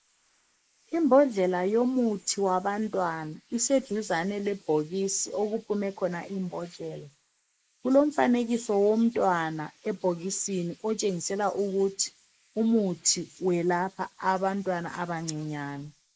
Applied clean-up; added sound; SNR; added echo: neural mask model Resemble Enhance denoiser.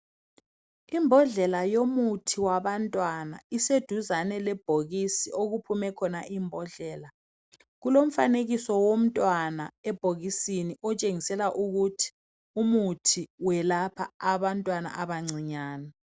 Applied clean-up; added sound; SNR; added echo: none; none; none; none.